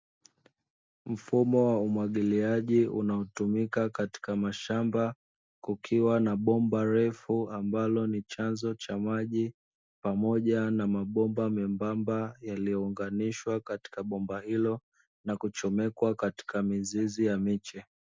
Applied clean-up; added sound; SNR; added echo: none; none; none; none.